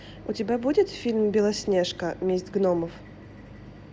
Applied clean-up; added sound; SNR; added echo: none; none; none; none.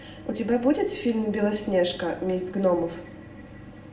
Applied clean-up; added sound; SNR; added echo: none; none; none; reverberation time 0.7 s.